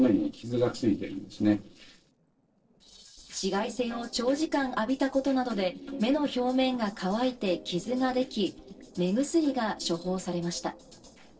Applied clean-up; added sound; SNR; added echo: neural separator model SepFormer DNS4.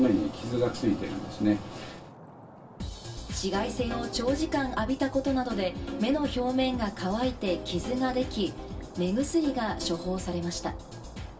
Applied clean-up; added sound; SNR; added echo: none; Stream; 19 dB; reverberation time 0.2 s.